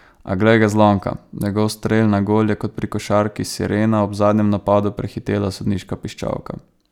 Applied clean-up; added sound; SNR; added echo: none; none; none; none.